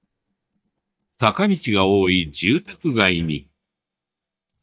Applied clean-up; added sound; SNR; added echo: neural mask model DeepFilterNet 3.